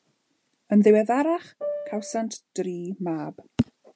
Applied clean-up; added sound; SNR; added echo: none; Piano; 7 dB; none.